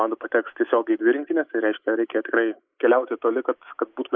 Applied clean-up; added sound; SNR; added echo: neural mask model Resemble Enhance denoiser.